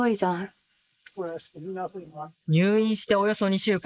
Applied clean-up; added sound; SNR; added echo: neural mask model Resemble Enhance denoiser.